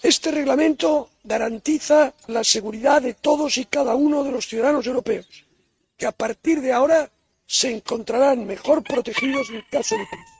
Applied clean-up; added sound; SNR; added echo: neural mask model RNNoise.